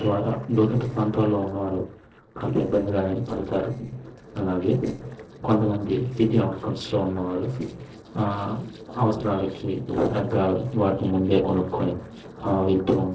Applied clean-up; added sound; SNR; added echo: neural separator model SepFormer DNS4.